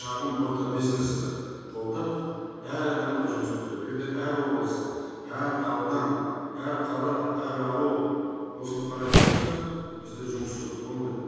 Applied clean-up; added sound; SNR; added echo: none; Boom; -4 dB; reverberation time 2.1 s.